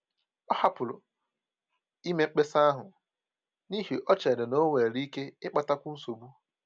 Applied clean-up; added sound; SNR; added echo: none; none; none; none.